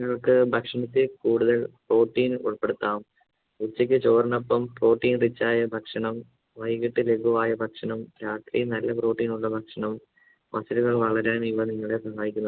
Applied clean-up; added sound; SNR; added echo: none; none; none; none.